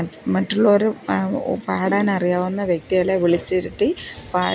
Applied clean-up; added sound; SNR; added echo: none; none; none; none.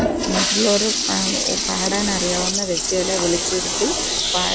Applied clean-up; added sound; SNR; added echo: none; Toilet flush; -2 dB; none.